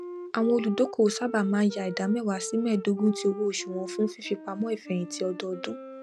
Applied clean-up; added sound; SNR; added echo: none; Wind instrument, woodwind instrument; 12 dB; none.